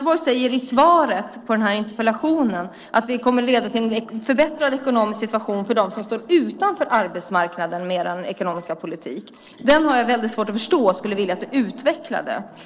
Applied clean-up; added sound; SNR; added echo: neural separator model SepFormer DNS4.